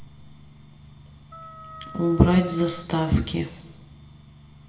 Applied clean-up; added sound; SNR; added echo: none; Wind instrument, woodwind instrument; 16 dB; reverberation time 0.8 s.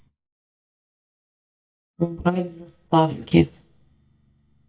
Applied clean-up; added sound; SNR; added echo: neural mask model DeepFilterNet 3.